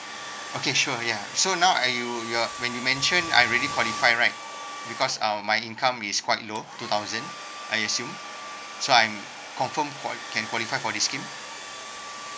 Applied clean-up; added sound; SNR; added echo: none; Domestic sounds, home sounds; 10 dB; none.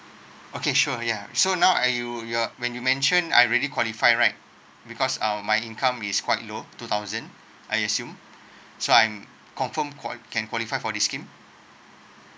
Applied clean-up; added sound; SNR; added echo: none; none; none; none.